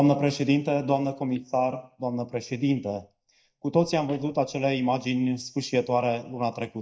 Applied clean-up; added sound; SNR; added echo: neural mask model DeepFilterNet 3.